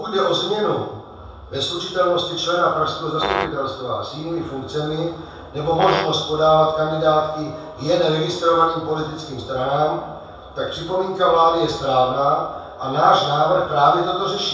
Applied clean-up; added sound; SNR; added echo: none; Brass instrument; 6 dB; reverberation time 0.7 s.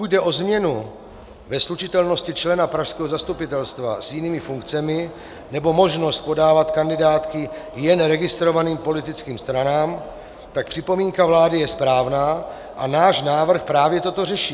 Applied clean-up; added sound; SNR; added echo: none; none; none; none.